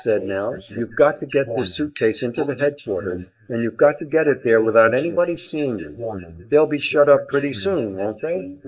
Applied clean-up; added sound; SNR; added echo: neural mask model Resemble Enhance denoiser.